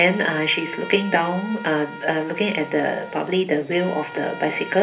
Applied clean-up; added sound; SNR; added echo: none; Trumpet; 14 dB; reverberation time 0.3 s.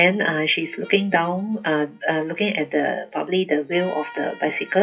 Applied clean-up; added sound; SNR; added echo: classical method WPE with log-MMSE.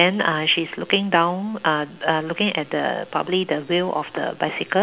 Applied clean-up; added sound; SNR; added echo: none; none; none; none.